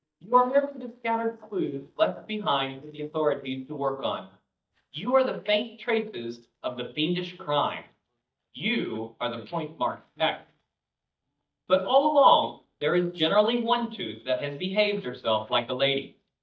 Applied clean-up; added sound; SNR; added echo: neural mask model DeepFilterNet 3.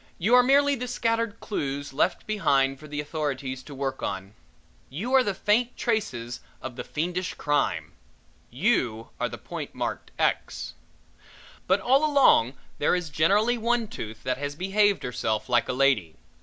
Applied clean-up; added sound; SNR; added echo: none; none; none; none.